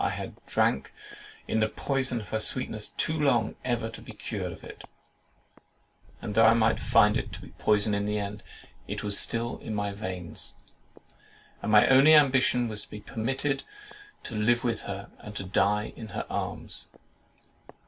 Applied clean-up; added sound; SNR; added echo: none; Walk, footsteps; 16 dB; none.